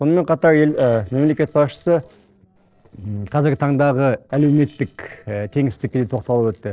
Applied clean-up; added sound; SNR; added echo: neural separator model SepFormer DNS4.